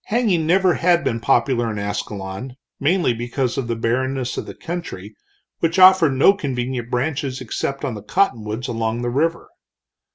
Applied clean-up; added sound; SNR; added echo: none; none; none; none.